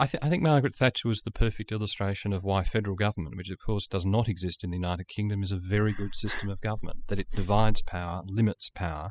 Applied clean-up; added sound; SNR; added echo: classical method spectral subtraction.